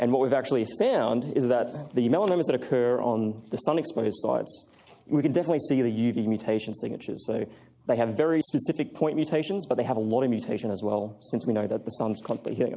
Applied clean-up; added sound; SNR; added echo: none; none; none; none.